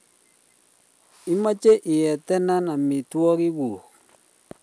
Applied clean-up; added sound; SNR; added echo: none; none; none; none.